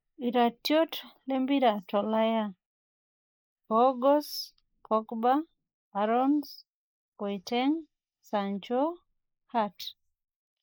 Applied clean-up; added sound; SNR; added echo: neural mask model Resemble Enhance denoiser.